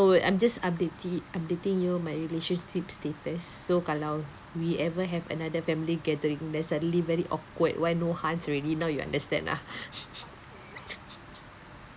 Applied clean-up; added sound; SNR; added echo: none; none; none; none.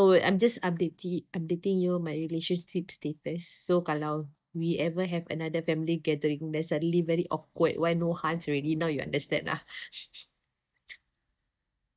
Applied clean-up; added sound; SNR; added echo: neural mask model DeepFilterNet 3.